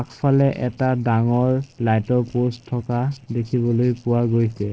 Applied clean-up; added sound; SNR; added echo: neural separator model SepFormer DNS4.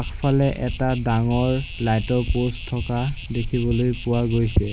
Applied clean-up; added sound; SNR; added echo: none; Insect; 3 dB; none.